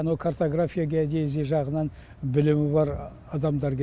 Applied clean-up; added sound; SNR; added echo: none; none; none; none.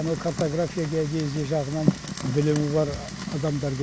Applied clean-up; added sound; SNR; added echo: none; Fire; 7 dB; none.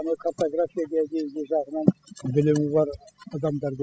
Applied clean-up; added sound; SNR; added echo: classical method spectral subtraction.